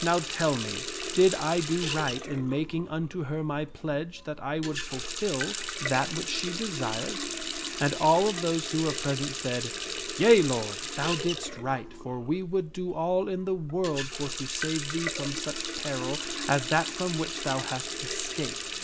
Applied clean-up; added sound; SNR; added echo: none; Water tap, faucet; 6 dB; none.